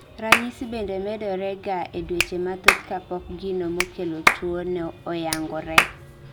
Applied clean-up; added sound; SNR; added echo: none; Clapping; -2 dB; none.